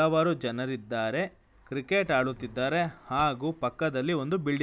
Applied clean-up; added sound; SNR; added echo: none; none; none; none.